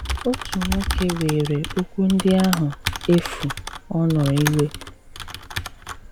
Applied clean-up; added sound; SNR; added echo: none; Typing; 7 dB; none.